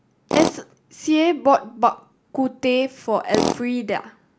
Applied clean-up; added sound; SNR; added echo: none; Tools; 7 dB; none.